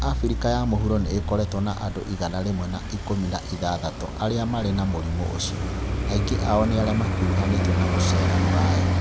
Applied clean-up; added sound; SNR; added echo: none; Traffic noise, roadway noise; -1 dB; none.